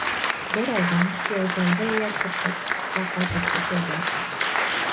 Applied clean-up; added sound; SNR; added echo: none; Applause; -2 dB; none.